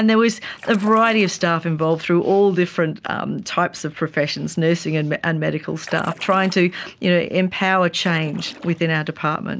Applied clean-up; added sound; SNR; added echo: neural mask model Resemble Enhance denoiser.